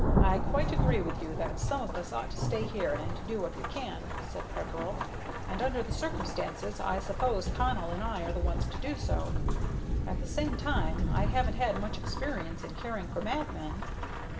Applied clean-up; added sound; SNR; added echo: none; Rain / Thunderstorm; -4 dB; reverberation time 2.9 s.